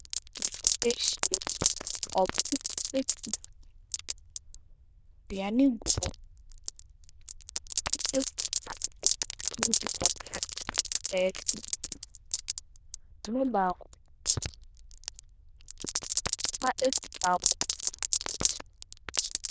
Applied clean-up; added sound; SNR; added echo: neural diffusion model UNIVERSE++.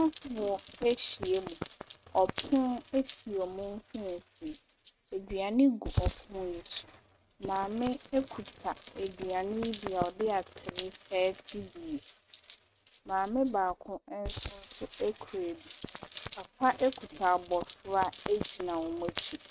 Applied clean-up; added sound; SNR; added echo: neural mask model RNNoise.